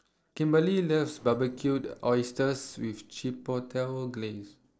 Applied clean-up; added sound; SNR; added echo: neural separator model SepFormer DNS4.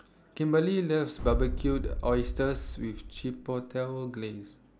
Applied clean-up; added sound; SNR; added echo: none; Boom; 3 dB; none.